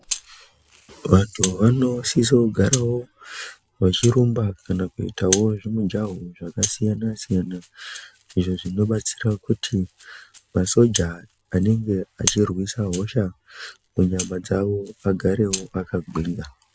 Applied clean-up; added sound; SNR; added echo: none; Rattle (instrument); 12 dB; none.